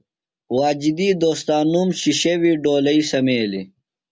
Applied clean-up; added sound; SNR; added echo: none; none; none; none.